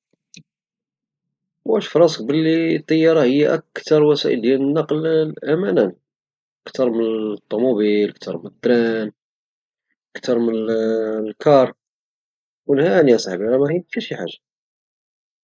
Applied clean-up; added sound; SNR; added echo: neural mask model Resemble Enhance denoiser.